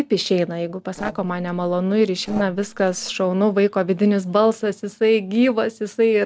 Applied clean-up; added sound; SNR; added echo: neural separator model SepFormer DNS4.